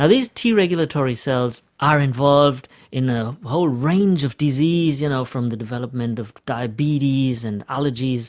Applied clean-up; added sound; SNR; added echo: none; none; none; none.